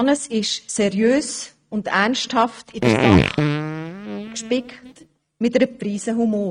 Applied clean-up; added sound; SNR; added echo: neural mask model RNNoise.